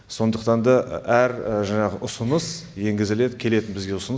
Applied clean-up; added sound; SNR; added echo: none; none; none; none.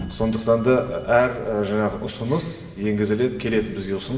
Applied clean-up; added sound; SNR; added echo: none; Sliding door; 17 dB; reverberation time 2.2 s.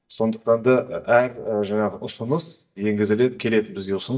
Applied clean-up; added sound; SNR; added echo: neural mask model DeepFilterNet 3.